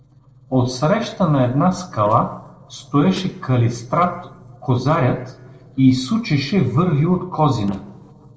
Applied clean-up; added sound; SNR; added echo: neural separator model SepFormer DNS4.